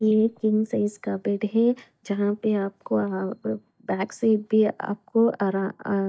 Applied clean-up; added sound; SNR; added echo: neural mask model DeepFilterNet 3.